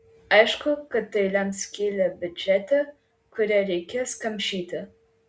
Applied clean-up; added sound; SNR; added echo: none; none; none; none.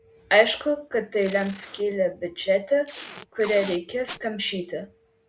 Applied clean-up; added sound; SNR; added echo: none; Packing tape, duct tape; 12 dB; none.